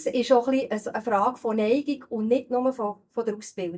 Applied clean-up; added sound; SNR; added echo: neural mask model DeepFilterNet 3.